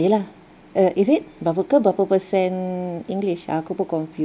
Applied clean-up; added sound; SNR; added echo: none; none; none; none.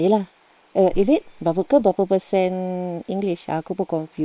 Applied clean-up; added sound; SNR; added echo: neural separator model SepFormer WHAM!.